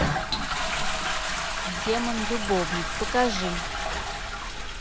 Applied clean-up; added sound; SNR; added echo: none; Toilet flush; -3 dB; none.